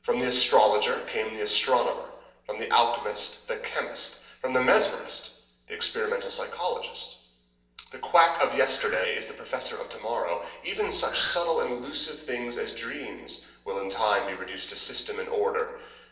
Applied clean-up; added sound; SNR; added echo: neural separator model SepFormer DNS4.